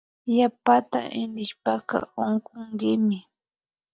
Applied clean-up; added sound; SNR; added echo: neural mask model DeepFilterNet 3.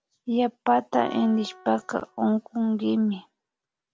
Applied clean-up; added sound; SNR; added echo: none; Piano; 20 dB; none.